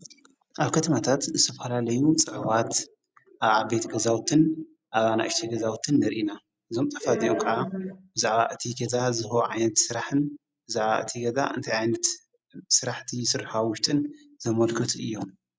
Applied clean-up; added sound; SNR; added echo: none; none; none; none.